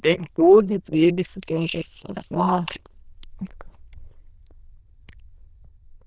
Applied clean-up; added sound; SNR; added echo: neural diffusion model UNIVERSE++.